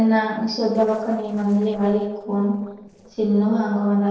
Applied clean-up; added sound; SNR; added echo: neural separator model SepFormer DNS4.